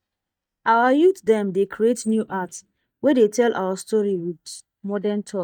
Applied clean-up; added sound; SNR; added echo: neural mask model DeepFilterNet 3.